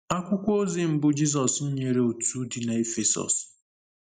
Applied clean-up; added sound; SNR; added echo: neural mask model Resemble Enhance denoiser.